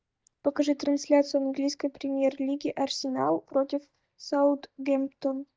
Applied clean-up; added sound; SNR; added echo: neural mask model DeepFilterNet 3.